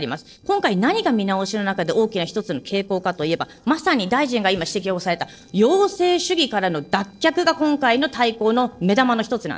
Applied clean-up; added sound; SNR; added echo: neural separator model SepFormer DNS4.